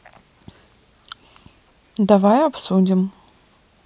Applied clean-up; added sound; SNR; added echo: none; none; none; none.